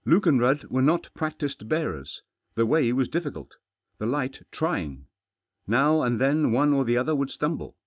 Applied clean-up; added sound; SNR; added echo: none; none; none; none.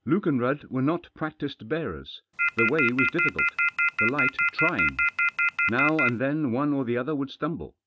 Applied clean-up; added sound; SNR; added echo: none; Telephone; -3 dB; none.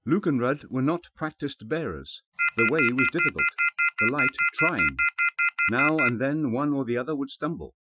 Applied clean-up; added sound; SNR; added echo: classical method Wiener filter.